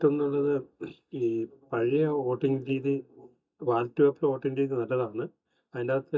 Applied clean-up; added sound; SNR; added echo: neural mask model DeepFilterNet 3.